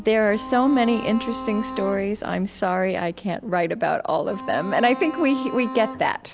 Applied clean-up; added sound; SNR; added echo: none; Bowed string instrument; 11 dB; none.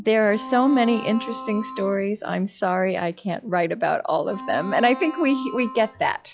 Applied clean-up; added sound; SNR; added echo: classical method log-MMSE.